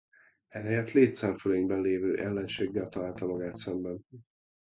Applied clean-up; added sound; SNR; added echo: none; Strum; 16 dB; none.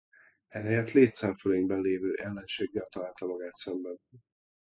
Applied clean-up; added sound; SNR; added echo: classical method spectral subtraction.